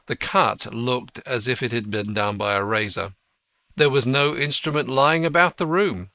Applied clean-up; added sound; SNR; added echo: neural mask model Resemble Enhance denoiser.